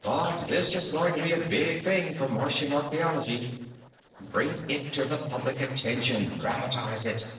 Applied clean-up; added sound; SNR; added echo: neural separator model SepFormer DNS4.